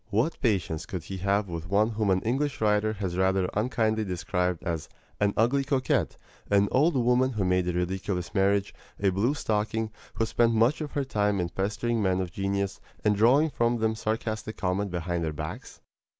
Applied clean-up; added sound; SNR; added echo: none; none; none; none.